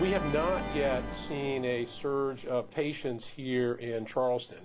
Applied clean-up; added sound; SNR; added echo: none; Organ; 9 dB; none.